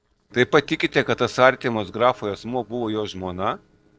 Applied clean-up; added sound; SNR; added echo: neural separator model SepFormer DNS4.